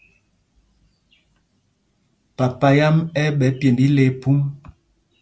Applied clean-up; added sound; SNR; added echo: none; none; none; none.